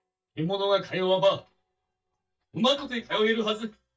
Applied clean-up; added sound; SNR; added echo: neural mask model DeepFilterNet 3.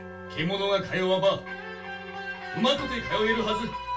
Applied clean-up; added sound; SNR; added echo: none; Wind instrument, woodwind instrument; 20 dB; reverberation time 0.2 s.